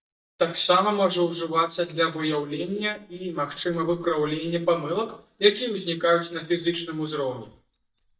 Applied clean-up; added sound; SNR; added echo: neural mask model DeepFilterNet 3.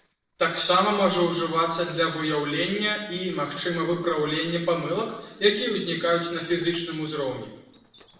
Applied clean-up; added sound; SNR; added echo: neural separator model SepFormer DNS4.